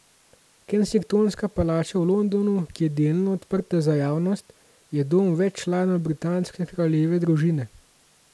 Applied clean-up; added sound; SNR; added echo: none; none; none; none.